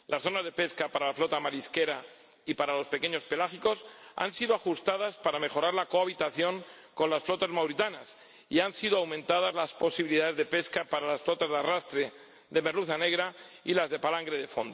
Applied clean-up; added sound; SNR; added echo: none; none; none; none.